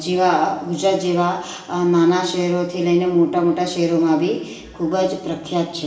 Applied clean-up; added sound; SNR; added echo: none; none; none; reverberation time 1.0 s.